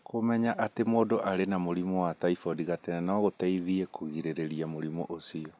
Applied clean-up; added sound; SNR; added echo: none; none; none; none.